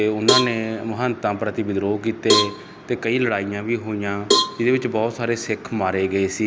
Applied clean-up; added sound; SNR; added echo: none; Cowbell; 4 dB; none.